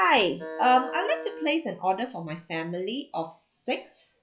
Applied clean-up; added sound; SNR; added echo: classical method log-MMSE.